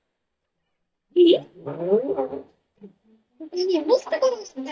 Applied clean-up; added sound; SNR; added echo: neural mask model DeepFilterNet 3.